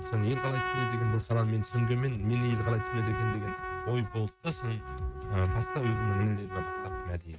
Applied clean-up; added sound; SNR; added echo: neural mask model RNNoise.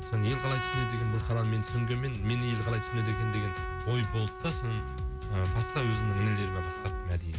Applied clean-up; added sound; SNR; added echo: none; Trumpet; 9 dB; none.